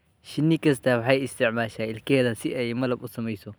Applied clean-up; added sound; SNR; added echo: none; none; none; none.